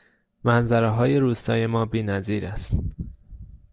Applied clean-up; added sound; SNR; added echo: none; none; none; none.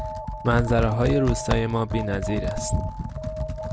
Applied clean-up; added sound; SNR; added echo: none; Computer keyboard + Alarm; 3 dB; none.